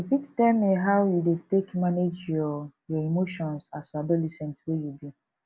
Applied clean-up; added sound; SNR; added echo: none; none; none; none.